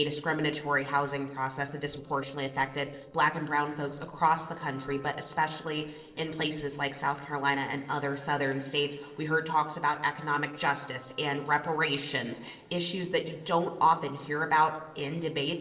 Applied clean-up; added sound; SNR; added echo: neural separator model SepFormer DNS4.